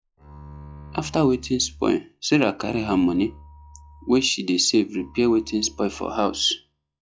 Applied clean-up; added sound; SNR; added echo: classical method log-MMSE.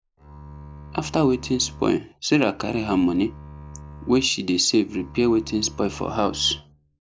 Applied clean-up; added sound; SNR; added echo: none; Bowed string instrument; 17 dB; none.